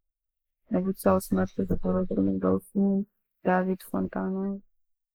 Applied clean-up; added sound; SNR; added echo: neural mask model Resemble Enhance denoiser.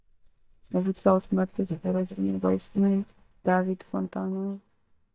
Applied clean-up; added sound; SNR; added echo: neural mask model DeepFilterNet 3.